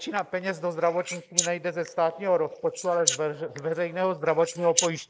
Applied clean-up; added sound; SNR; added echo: neural mask model Resemble Enhance denoiser.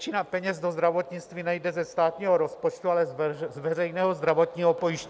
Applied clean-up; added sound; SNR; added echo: none; none; none; none.